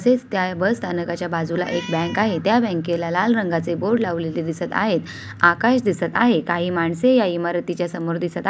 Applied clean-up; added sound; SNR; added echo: none; Meow; 16 dB; none.